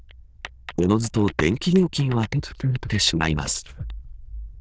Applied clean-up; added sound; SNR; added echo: neural diffusion model UNIVERSE++.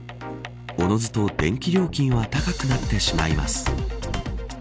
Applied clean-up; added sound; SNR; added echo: none; Microwave oven; 18 dB; none.